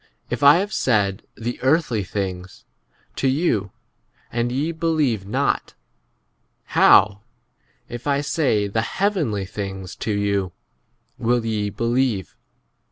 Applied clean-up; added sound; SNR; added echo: none; none; none; none.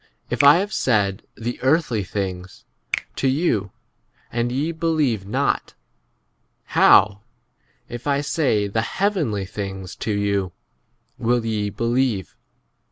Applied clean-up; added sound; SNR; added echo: none; Finger snapping; 15 dB; none.